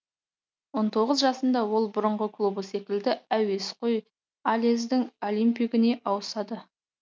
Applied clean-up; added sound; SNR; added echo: none; none; none; none.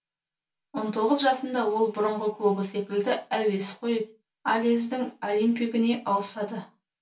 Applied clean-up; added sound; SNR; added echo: none; none; none; reverberation time 0.2 s.